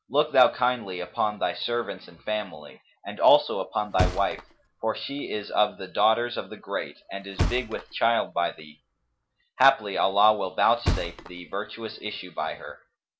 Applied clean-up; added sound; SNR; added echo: none; Thump, thud; 7 dB; none.